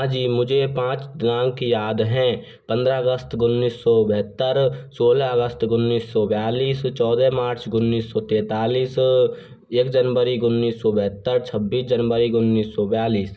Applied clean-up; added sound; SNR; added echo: none; none; none; none.